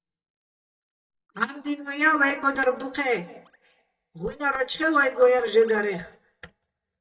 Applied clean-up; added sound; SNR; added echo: neural mask model DeepFilterNet 3.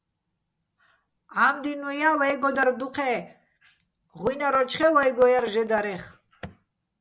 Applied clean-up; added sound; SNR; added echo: none; none; none; none.